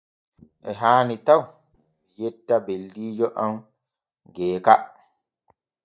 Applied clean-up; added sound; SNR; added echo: neural mask model DeepFilterNet 3.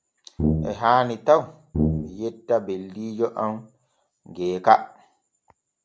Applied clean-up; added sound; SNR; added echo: none; Brass instrument; -1 dB; none.